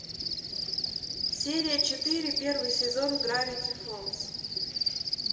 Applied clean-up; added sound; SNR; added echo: none; Cricket; -2 dB; reverberation time 1.4 s.